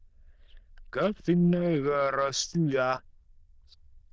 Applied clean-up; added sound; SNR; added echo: neural diffusion model UNIVERSE++.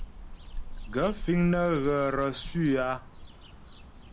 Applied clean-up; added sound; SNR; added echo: none; Cricket / Bird; 10 dB; none.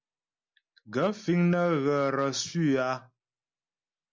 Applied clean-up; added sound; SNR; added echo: none; none; none; none.